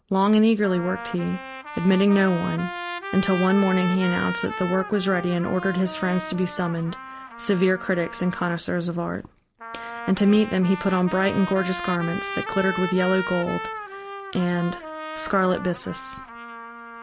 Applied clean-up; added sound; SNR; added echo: none; Trumpet; 11 dB; none.